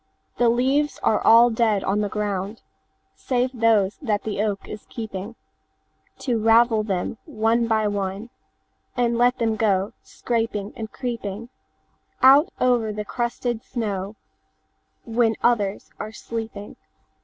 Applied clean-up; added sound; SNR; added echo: none; none; none; none.